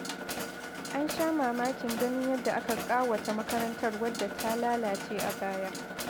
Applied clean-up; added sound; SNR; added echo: none; Mechanisms; 6 dB; none.